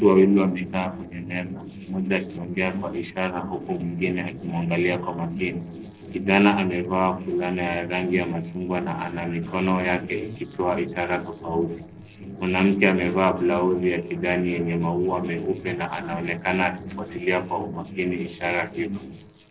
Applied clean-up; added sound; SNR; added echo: neural separator model SepFormer DNS4.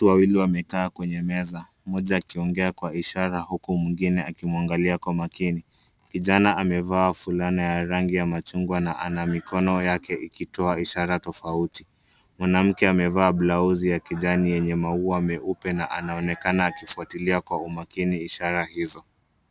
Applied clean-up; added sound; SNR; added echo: none; none; none; none.